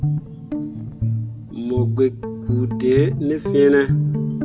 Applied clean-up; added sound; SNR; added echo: none; Guitar; 1 dB; none.